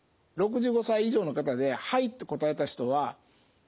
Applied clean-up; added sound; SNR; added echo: none; none; none; none.